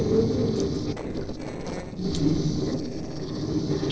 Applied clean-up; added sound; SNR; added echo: neural separator model SepFormer DNS4.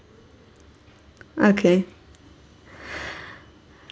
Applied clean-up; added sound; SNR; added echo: none; none; none; none.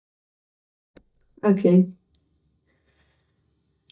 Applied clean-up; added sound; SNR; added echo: neural mask model DeepFilterNet 3.